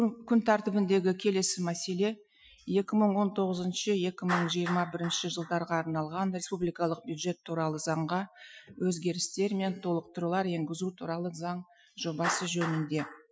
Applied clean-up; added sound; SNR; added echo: classical method Wiener filter.